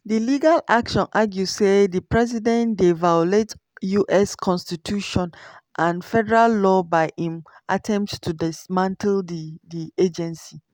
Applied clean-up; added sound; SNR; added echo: none; none; none; none.